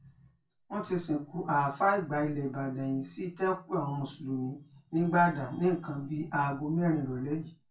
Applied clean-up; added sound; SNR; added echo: none; none; none; reverberation time 0.2 s.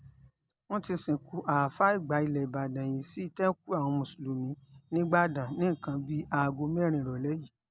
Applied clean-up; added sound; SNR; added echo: none; none; none; none.